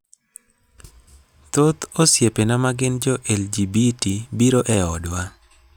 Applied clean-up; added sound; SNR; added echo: none; none; none; none.